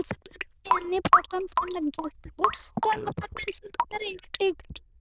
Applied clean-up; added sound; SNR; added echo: neural diffusion model UNIVERSE++.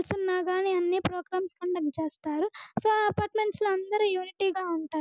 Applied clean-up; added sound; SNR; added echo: none; none; none; none.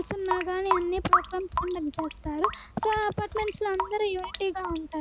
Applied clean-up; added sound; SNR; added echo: none; Drip / Sink (filling or washing) / Water tap, faucet; 2 dB; none.